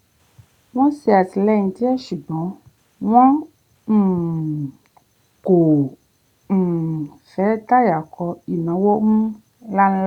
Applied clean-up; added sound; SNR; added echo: none; none; none; none.